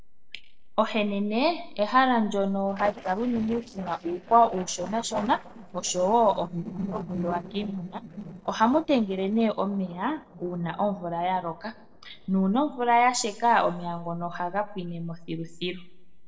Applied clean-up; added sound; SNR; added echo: neural separator model SepFormer DNS4.